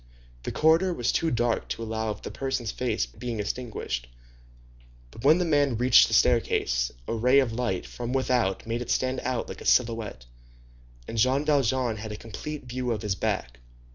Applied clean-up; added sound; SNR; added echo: none; none; none; none.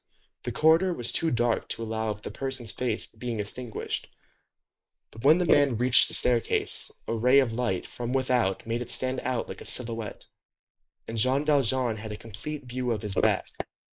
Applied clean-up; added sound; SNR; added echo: neural mask model Resemble Enhance denoiser.